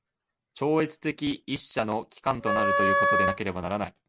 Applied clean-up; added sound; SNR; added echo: none; Wind instrument, woodwind instrument; -5 dB; none.